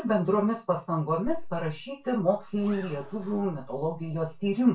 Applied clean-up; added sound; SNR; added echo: none; Zipper (clothing); 12 dB; reverberation time 0.2 s.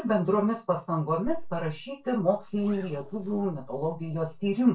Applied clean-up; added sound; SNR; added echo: neural separator model SepFormer DNS4.